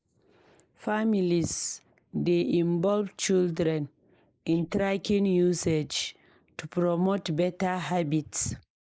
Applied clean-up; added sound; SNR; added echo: neural mask model Resemble Enhance denoiser.